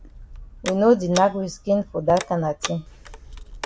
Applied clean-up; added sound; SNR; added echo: none; Telephone; 13 dB; none.